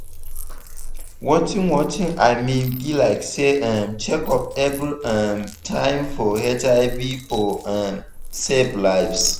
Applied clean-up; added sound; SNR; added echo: neural mask model Resemble Enhance denoiser.